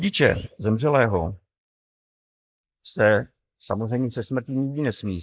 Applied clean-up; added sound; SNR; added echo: neural mask model Resemble Enhance denoiser.